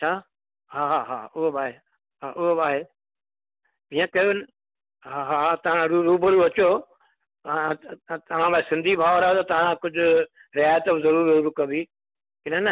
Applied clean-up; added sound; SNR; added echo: none; none; none; none.